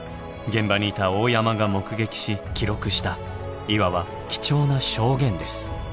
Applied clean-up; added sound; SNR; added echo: none; none; none; none.